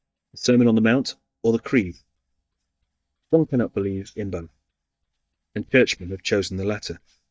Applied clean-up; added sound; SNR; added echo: neural mask model DeepFilterNet 3.